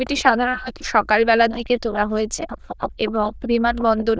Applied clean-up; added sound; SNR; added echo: neural diffusion model UNIVERSE++.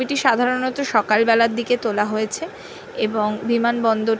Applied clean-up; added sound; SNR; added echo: none; none; none; none.